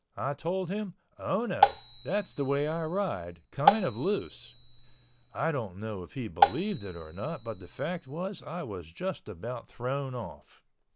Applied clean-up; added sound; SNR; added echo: none; Marimba, xylophone; -3 dB; none.